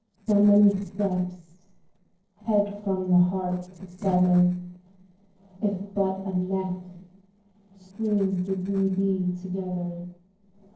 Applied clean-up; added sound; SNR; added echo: neural separator model SepFormer DNS4.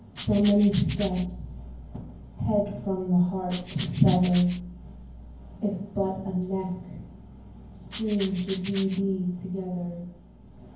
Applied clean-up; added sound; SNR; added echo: none; Rattle (instrument); 0 dB; reverberation time 0.9 s.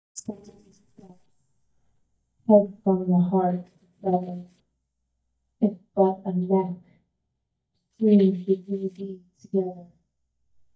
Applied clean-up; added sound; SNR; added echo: neural mask model DeepFilterNet 3.